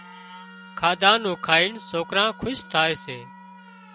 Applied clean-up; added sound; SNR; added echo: none; Alarm + Wind instrument, woodwind instrument; 20 dB; none.